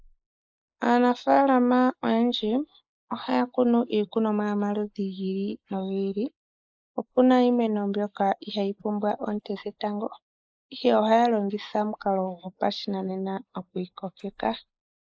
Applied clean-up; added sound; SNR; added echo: neural mask model Resemble Enhance denoiser.